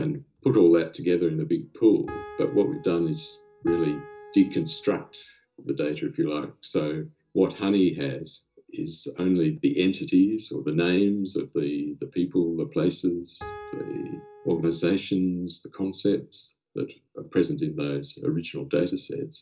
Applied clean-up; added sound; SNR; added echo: none; Piano; 17 dB; reverberation time 0.2 s.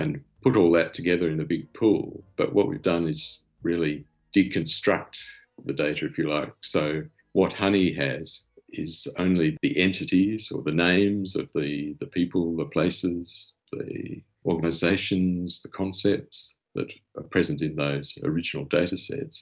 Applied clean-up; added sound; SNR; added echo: none; none; none; none.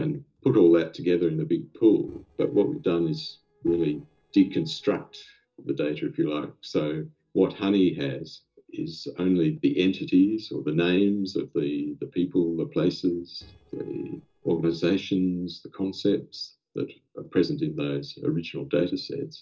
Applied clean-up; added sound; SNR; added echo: neural separator model SepFormer DNS4.